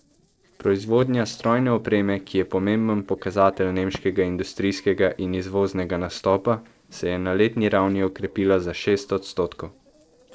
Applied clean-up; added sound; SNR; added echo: neural separator model SepFormer DNS4.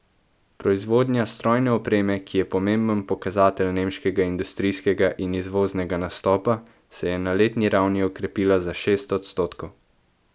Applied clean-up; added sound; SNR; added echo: none; none; none; none.